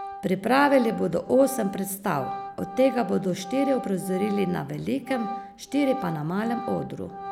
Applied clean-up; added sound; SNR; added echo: none; Organ; 11 dB; none.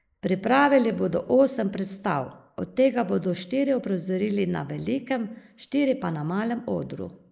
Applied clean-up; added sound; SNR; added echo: neural mask model Resemble Enhance denoiser.